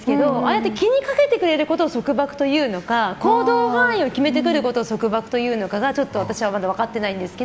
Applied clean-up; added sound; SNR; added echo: none; none; none; none.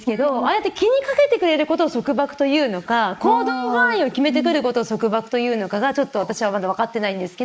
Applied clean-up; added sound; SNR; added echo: neural mask model Resemble Enhance denoiser.